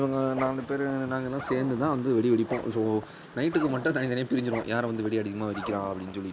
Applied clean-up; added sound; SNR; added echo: none; Zipper (clothing); 14 dB; none.